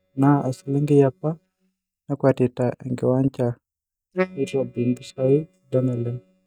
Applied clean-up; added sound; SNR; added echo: neural mask model DeepFilterNet 3.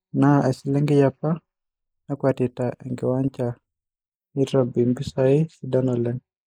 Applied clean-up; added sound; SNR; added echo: neural mask model Resemble Enhance denoiser.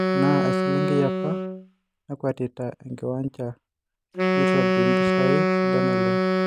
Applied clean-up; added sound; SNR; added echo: none; Wind instrument, woodwind instrument; -5 dB; none.